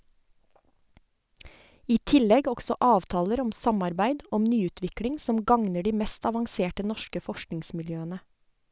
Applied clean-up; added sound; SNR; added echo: none; none; none; none.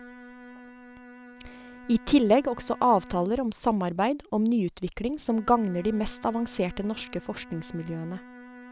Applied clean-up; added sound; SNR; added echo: none; Bowed string instrument; 20 dB; none.